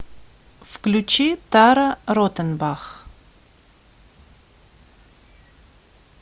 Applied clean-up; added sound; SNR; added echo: none; none; none; none.